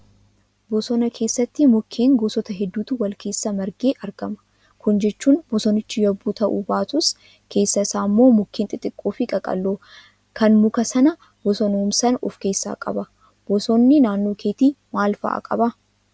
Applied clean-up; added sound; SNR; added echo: none; none; none; none.